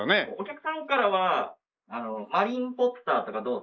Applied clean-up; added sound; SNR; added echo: neural mask model Resemble Enhance denoiser.